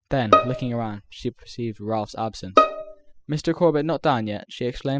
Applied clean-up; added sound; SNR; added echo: classical method spectral subtraction.